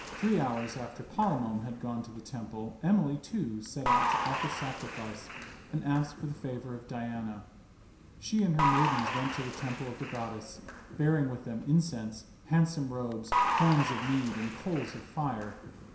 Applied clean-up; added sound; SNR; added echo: none; Applause / Crowd; 4 dB; reverberation time 0.7 s.